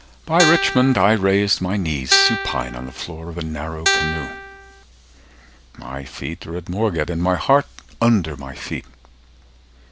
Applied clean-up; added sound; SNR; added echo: none; Guitar; 1 dB; none.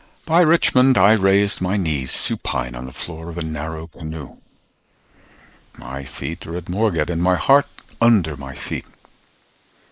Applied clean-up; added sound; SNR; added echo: neural mask model Resemble Enhance denoiser.